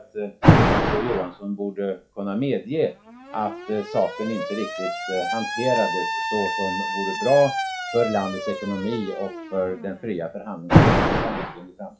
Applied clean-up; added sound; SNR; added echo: classical method WPE with log-MMSE.